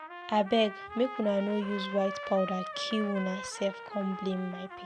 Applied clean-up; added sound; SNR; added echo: none; Trumpet; 10 dB; none.